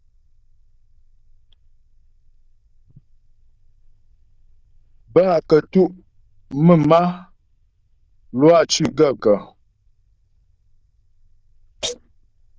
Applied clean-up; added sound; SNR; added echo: neural diffusion model UNIVERSE++.